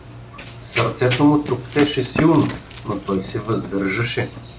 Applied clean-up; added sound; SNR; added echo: none; Run; 11 dB; none.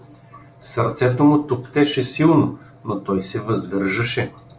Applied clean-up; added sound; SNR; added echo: none; none; none; none.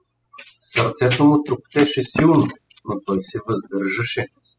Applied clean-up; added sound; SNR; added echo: classical method spectral subtraction.